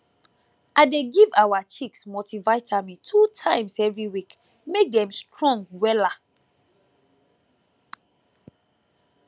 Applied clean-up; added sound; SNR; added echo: none; none; none; none.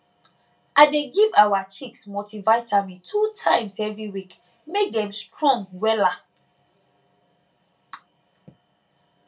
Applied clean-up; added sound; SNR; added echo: none; none; none; reverberation time 0.2 s.